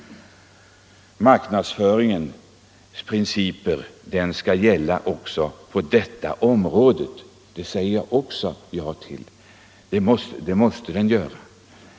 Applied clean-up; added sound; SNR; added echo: none; none; none; none.